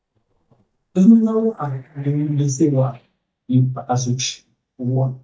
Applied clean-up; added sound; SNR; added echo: neural mask model DeepFilterNet 3.